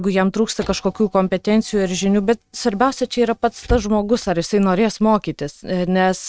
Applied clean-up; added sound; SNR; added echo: neural mask model RNNoise.